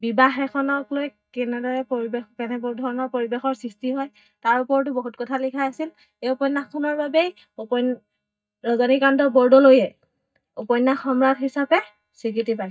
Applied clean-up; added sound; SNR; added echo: neural mask model DeepFilterNet 3.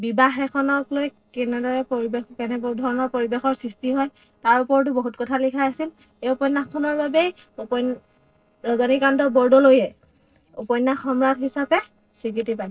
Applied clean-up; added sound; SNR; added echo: neural separator model SepFormer DNS4.